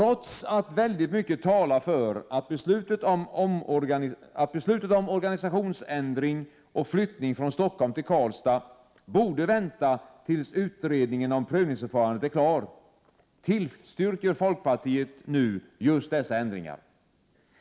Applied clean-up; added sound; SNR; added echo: none; none; none; none.